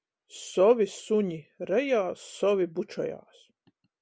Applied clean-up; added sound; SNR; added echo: none; none; none; none.